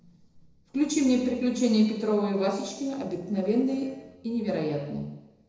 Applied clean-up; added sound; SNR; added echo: neural separator model SepFormer DNS4.